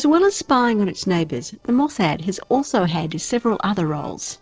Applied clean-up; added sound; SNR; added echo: neural separator model SepFormer DNS4.